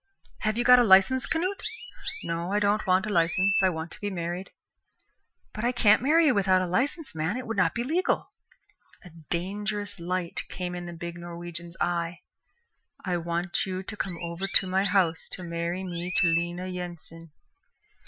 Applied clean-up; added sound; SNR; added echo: classical method Wiener filter.